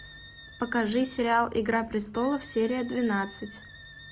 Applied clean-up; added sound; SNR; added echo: none; Wind instrument, woodwind instrument; 20 dB; none.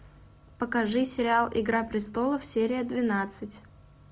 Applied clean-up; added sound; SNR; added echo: none; none; none; none.